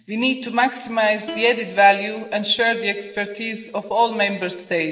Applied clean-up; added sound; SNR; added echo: neural separator model SepFormer DNS4.